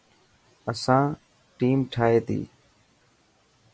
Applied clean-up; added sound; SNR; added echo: none; none; none; none.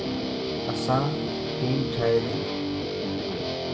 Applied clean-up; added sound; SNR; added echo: none; Guitar; -2 dB; reverberation time 0.8 s.